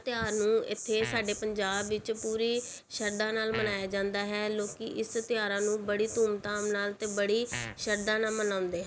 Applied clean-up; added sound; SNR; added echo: none; Insect + Fart; 13 dB; none.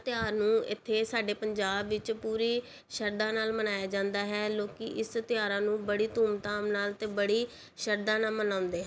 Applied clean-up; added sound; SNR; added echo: none; none; none; none.